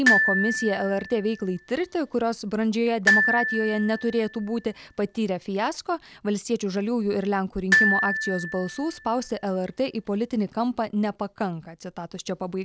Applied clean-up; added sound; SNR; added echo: none; Glockenspiel; 1 dB; none.